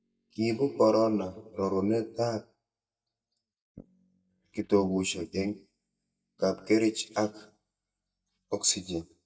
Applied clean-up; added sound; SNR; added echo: neural mask model DeepFilterNet 3.